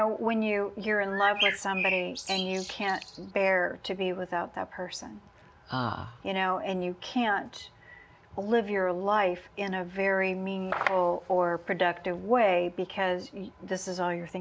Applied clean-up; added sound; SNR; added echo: none; Bird; 4 dB; none.